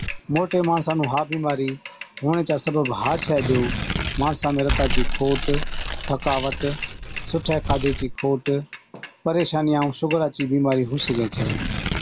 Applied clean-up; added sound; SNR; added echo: none; Tearing + Mechanisms / Bicycle; 3 dB; none.